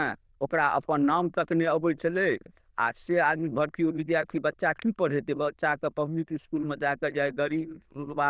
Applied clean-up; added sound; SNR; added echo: neural diffusion model UNIVERSE++.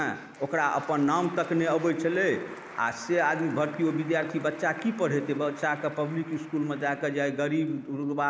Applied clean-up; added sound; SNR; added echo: none; Applause; 19 dB; none.